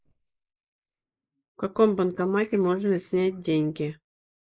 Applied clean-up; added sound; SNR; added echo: neural mask model Resemble Enhance denoiser.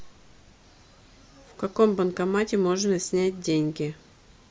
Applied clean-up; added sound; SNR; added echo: none; none; none; none.